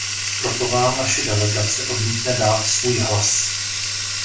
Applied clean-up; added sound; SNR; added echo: none; Bathtub (filling or washing); 2 dB; reverberation time 0.3 s.